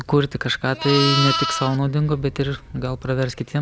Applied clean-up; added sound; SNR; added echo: none; Livestock, farm animals, working animals; 6 dB; none.